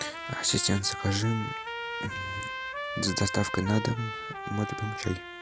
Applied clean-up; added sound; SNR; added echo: none; Trumpet; 6 dB; none.